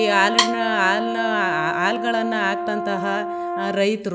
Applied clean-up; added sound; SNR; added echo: none; Wood + Brass instrument; 3 dB; none.